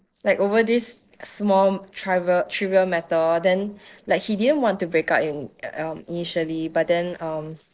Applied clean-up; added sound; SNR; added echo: neural separator model SepFormer DNS4.